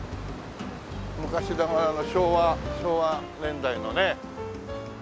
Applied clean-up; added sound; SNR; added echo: none; none; none; none.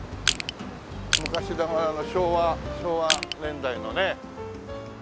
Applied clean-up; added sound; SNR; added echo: none; Crushing; 0 dB; none.